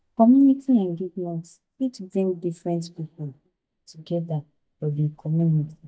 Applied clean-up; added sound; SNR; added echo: neural mask model DeepFilterNet 3.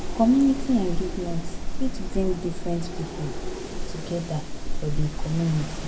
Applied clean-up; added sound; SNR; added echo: none; Wind; 1 dB; reverberation time 1.2 s.